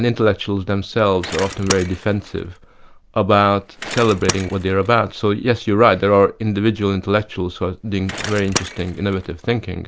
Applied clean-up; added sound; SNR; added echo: none; Bicycle; 12 dB; none.